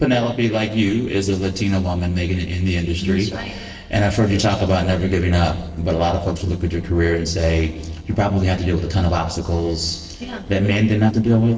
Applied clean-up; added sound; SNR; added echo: neural separator model SepFormer DNS4.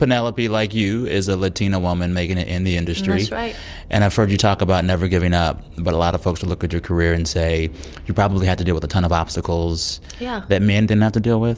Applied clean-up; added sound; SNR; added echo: none; none; none; none.